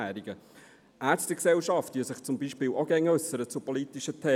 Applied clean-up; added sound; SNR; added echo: none; none; none; none.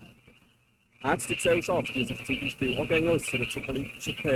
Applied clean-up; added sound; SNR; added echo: neural mask model RNNoise.